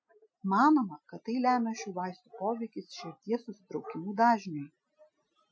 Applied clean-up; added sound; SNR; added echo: classical method Wiener filter.